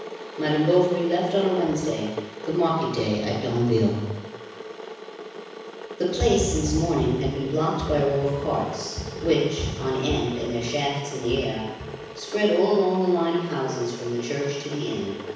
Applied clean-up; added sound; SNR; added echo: none; Boiling / Water; 13 dB; reverberation time 1.1 s.